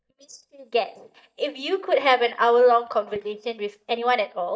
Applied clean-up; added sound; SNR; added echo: neural mask model DeepFilterNet 3.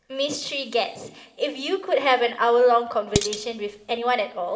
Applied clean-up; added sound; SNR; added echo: none; Dishes, pots, and pans; 5 dB; reverberation time 2.6 s.